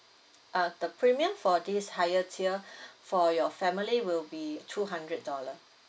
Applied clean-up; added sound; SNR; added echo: none; none; none; none.